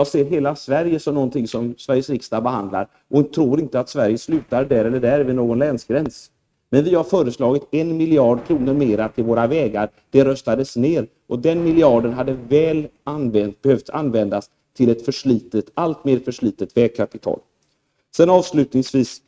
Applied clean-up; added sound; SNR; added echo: neural mask model RNNoise.